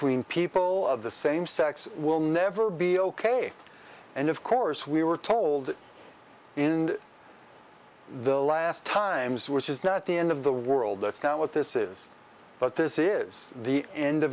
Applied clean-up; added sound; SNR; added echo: none; none; none; none.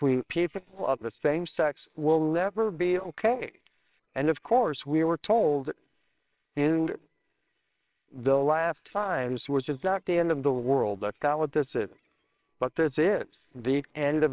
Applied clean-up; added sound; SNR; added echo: neural separator model SepFormer WHAMR!.